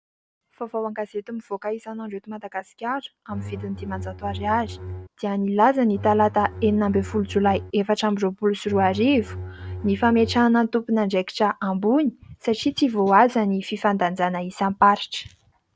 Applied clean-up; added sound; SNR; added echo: none; Bowed string instrument; 11 dB; none.